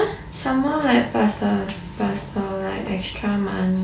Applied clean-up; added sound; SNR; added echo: none; none; none; none.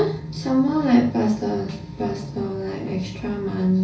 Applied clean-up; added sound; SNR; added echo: none; none; none; reverberation time 0.4 s.